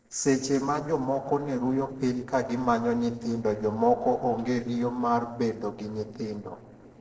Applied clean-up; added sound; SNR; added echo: neural separator model SepFormer DNS4.